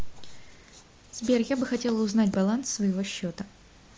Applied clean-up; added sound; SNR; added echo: none; none; none; none.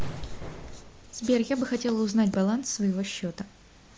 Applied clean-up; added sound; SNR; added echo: none; Explosion; 15 dB; none.